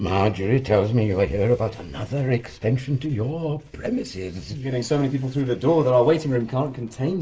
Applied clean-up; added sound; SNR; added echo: neural mask model Resemble Enhance denoiser.